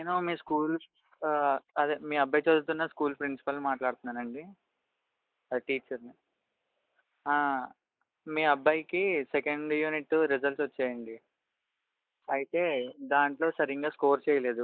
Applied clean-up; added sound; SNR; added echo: neural mask model Resemble Enhance denoiser.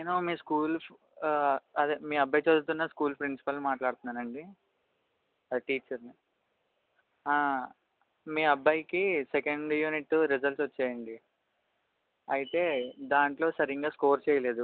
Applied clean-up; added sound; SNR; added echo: none; none; none; none.